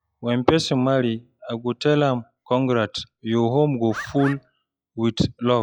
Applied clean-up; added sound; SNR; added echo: classical method log-MMSE.